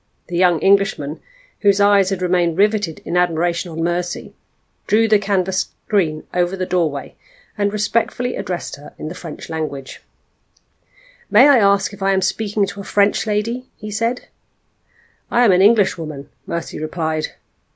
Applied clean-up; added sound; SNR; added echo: none; none; none; none.